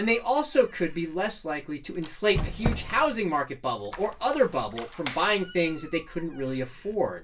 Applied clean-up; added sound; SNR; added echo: none; Squeak; 11 dB; reverberation time 0.2 s.